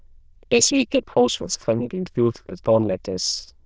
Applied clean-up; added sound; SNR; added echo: neural diffusion model UNIVERSE++.